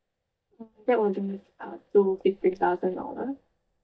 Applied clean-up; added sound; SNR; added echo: neural mask model DeepFilterNet 3.